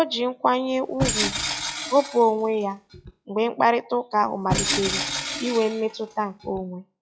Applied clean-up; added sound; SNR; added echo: classical method log-MMSE.